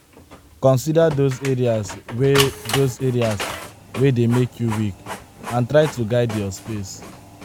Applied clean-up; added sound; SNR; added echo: none; Printer; 11 dB; none.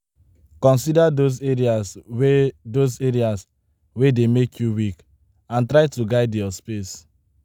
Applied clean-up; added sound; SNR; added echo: none; none; none; none.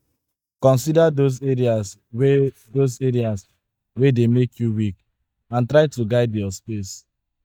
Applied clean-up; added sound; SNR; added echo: neural mask model DeepFilterNet 3.